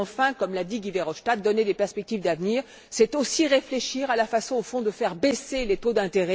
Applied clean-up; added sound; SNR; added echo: none; none; none; none.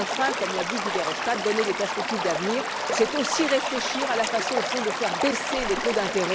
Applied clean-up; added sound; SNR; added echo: none; Stream / Liquid; 1 dB; none.